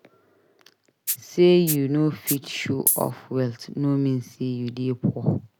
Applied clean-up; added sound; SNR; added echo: none; Rattle (instrument); 7 dB; none.